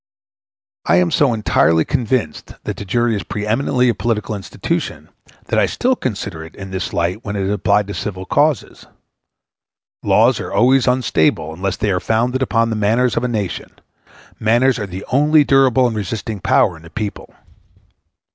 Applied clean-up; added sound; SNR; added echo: none; none; none; none.